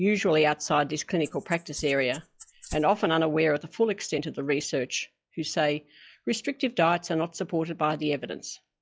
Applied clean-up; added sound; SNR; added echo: classical method log-MMSE.